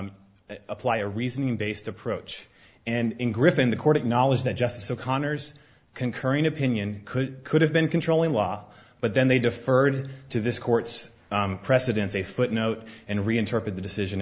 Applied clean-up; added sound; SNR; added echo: none; none; none; none.